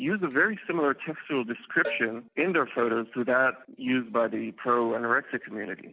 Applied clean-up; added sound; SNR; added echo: none; Cowbell; 15 dB; none.